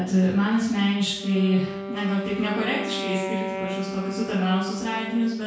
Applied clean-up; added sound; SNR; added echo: none; Wind instrument, woodwind instrument; 9 dB; reverberation time 0.6 s.